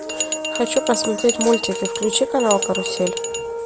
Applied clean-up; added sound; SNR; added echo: none; Glass + Brass instrument; 4 dB; none.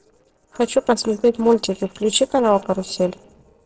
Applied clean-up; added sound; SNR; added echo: neural separator model SepFormer DNS4.